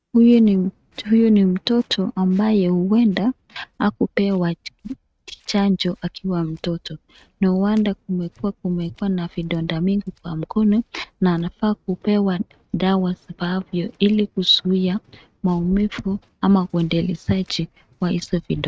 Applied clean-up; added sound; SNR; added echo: neural mask model RNNoise.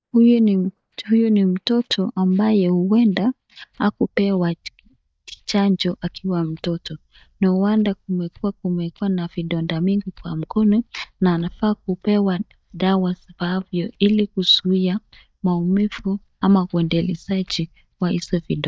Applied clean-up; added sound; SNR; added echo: neural mask model DeepFilterNet 3.